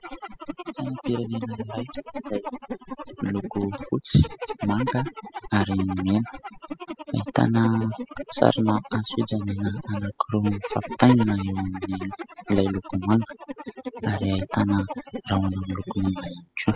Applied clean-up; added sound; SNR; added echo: classical method spectral subtraction.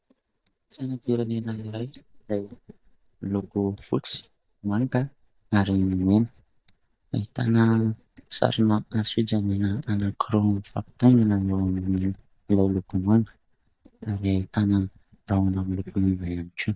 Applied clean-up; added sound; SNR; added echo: neural mask model DeepFilterNet 3.